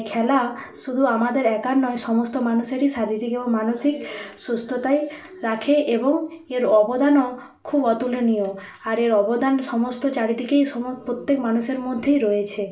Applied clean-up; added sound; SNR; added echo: none; none; none; reverberation time 0.3 s.